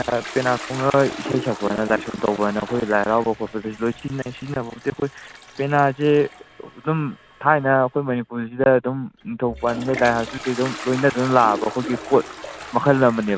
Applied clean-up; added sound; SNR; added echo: none; Toilet flush; 14 dB; none.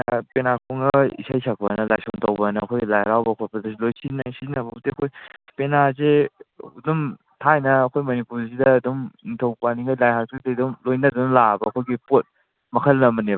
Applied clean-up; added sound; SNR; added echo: none; none; none; none.